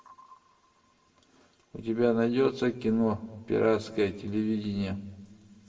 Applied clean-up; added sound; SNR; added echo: none; none; none; reverberation time 0.9 s.